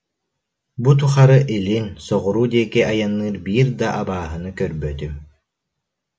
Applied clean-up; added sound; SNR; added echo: none; none; none; none.